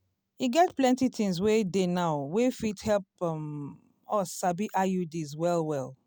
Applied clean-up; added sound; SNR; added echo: none; none; none; none.